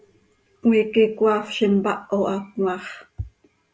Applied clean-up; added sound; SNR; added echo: none; none; none; none.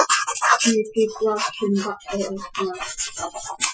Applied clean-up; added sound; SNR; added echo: classical method Wiener filter.